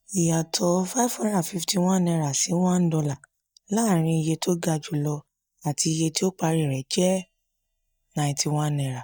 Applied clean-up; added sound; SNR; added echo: neural mask model DeepFilterNet 3.